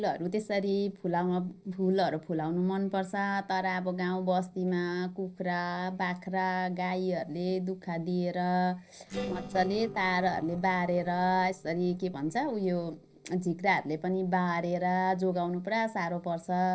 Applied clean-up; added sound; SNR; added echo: neural separator model SepFormer DNS4.